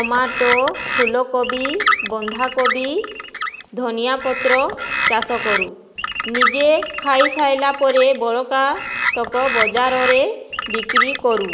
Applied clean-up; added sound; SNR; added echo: none; Bird; 3 dB; none.